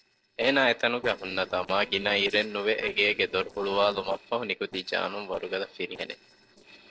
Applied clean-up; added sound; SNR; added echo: neural separator model SepFormer DNS4.